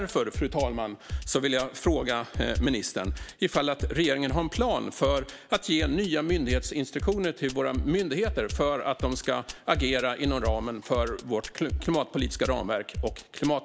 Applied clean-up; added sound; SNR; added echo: none; Drum kit; 7 dB; none.